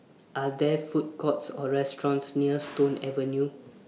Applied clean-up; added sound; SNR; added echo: none; none; none; none.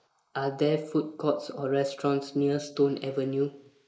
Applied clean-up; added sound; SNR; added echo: neural mask model Resemble Enhance denoiser.